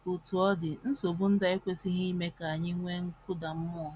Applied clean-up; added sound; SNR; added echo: none; none; none; none.